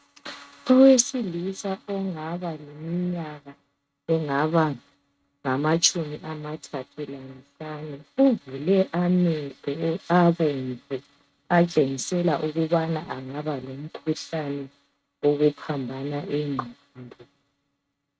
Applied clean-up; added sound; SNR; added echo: neural mask model RNNoise.